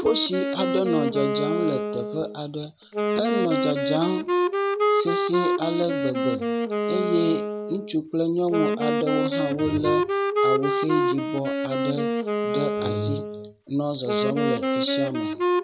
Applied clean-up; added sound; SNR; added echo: none; Wind instrument, woodwind instrument; -1 dB; none.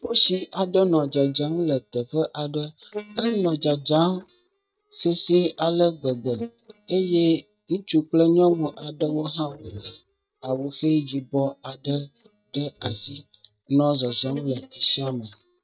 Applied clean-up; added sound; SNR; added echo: neural mask model DeepFilterNet 3.